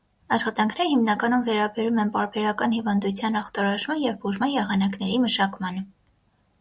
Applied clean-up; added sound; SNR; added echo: none; none; none; none.